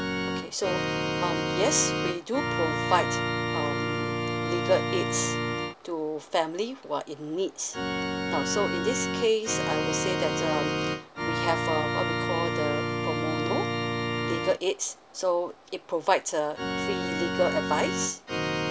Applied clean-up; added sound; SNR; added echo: none; Organ; 0 dB; none.